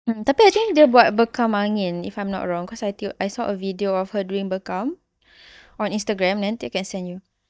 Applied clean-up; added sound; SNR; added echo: neural mask model DeepFilterNet 3.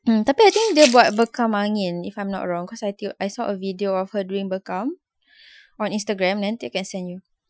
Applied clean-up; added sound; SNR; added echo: classical method Wiener filter.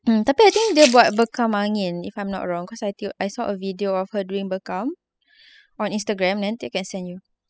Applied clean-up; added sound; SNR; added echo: classical method spectral subtraction.